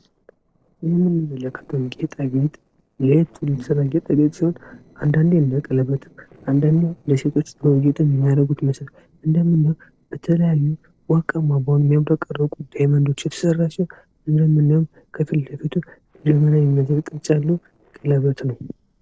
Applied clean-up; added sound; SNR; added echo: neural separator model SepFormer DNS4.